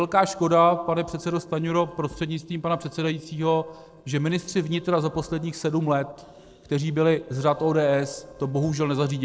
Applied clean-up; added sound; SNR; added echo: neural separator model SepFormer DNS4.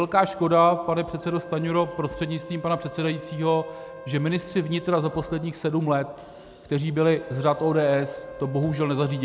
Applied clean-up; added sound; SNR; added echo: none; Wind instrument, woodwind instrument; 17 dB; none.